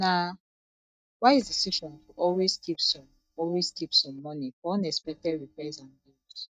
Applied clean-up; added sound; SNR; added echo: neural mask model DeepFilterNet 3.